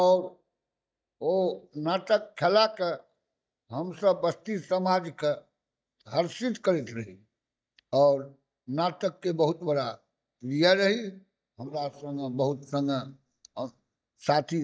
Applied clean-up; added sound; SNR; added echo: neural mask model DeepFilterNet 3.